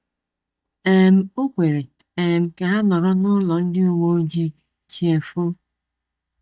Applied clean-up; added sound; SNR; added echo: neural mask model DeepFilterNet 3.